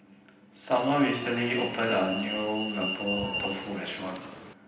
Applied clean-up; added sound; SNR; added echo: none; Alarm; 7 dB; reverberation time 0.9 s.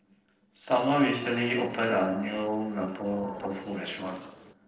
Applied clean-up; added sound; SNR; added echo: neural separator model SepFormer DNS4.